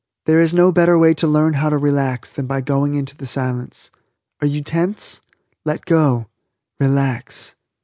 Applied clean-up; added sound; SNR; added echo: none; none; none; none.